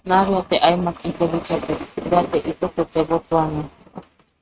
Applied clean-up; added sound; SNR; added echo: neural mask model RNNoise.